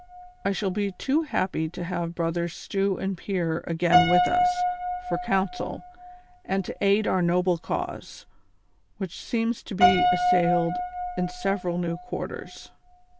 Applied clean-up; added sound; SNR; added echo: none; Piano; 2 dB; none.